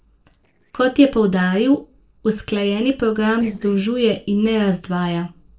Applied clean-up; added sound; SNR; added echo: neural separator model SepFormer DNS4.